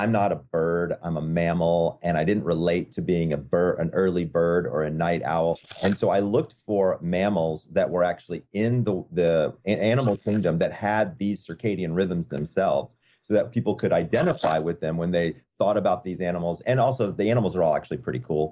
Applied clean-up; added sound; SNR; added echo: neural mask model Resemble Enhance denoiser.